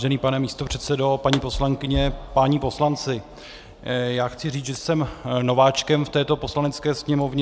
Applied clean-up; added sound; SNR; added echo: none; Explosion; 12 dB; none.